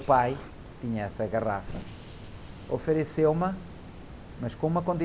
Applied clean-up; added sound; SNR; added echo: none; Water + Explosion; 13 dB; none.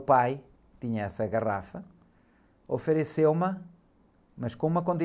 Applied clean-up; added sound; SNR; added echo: none; none; none; none.